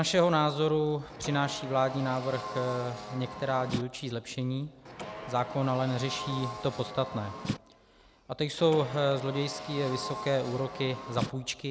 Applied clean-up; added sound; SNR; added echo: none; Car; 10 dB; none.